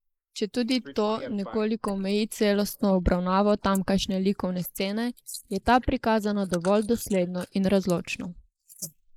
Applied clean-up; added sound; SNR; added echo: neural mask model Resemble Enhance denoiser.